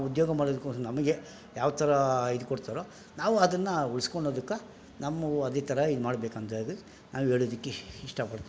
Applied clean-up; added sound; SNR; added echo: none; none; none; none.